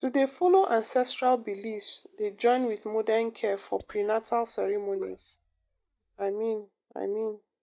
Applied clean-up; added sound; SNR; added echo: neural mask model DeepFilterNet 3.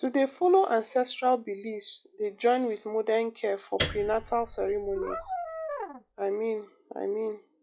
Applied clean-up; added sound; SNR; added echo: classical method log-MMSE.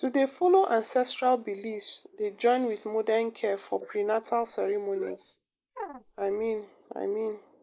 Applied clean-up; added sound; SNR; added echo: neural mask model Resemble Enhance denoiser.